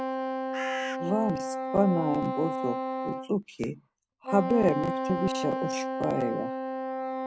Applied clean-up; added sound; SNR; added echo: none; Wind instrument, woodwind instrument + Bird; 2 dB; none.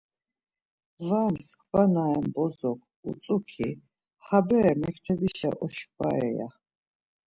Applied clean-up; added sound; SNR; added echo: none; none; none; none.